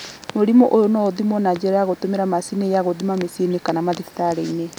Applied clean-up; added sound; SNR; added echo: none; none; none; none.